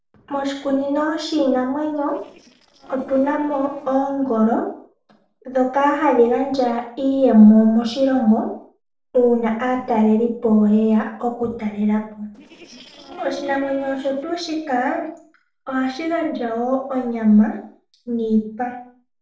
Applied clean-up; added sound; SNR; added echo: neural separator model SepFormer DNS4.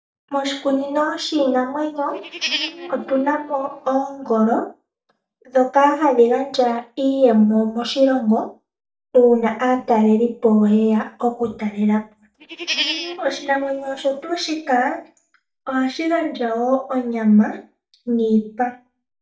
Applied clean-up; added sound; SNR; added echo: neural mask model DeepFilterNet 3.